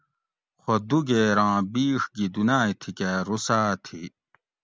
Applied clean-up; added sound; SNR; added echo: none; none; none; none.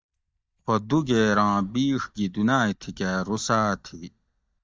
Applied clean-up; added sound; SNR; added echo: neural mask model DeepFilterNet 3.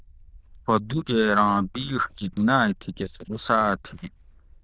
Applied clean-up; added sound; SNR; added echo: neural diffusion model UNIVERSE++.